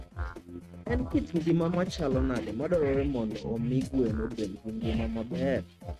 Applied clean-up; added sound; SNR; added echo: neural mask model RNNoise.